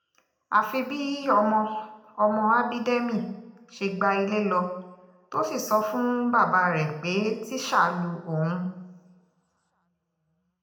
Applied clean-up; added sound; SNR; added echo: none; none; none; reverberation time 0.7 s.